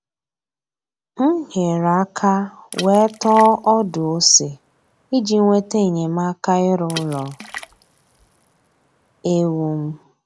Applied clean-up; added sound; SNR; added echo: none; Water / Splash, splatter; 19 dB; none.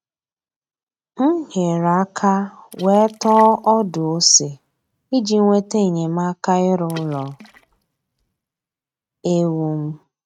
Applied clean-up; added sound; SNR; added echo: neural mask model RNNoise.